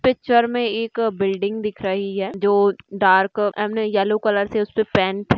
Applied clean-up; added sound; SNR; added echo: none; none; none; none.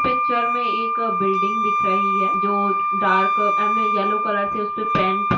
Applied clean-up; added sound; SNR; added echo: none; Wind instrument, woodwind instrument; -5 dB; reverberation time 0.3 s.